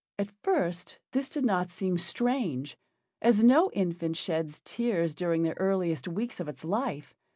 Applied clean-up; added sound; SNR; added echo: none; none; none; none.